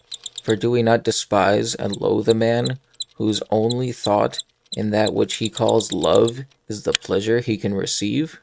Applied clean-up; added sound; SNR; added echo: neural mask model RNNoise.